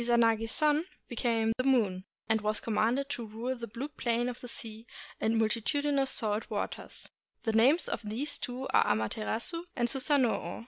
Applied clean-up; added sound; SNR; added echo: none; none; none; none.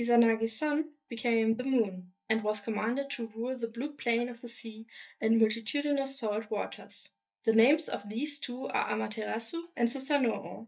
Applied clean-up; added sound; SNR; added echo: neural mask model DeepFilterNet 3.